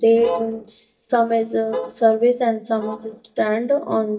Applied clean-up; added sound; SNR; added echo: neural mask model DeepFilterNet 3.